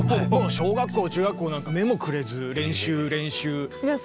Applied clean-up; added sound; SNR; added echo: none; Drum; 7 dB; none.